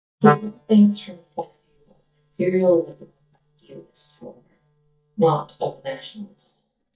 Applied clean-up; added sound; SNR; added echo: neural mask model DeepFilterNet 3.